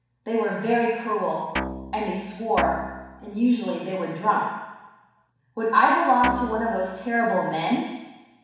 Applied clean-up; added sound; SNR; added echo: none; Guitar; 8 dB; reverberation time 1.1 s.